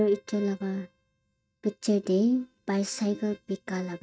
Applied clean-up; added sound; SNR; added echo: neural mask model RNNoise.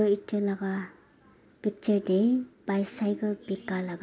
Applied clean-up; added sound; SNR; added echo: none; none; none; none.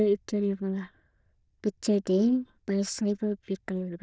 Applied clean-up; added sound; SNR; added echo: neural diffusion model UNIVERSE++.